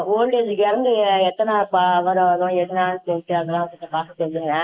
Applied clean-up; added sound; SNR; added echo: neural mask model Resemble Enhance denoiser.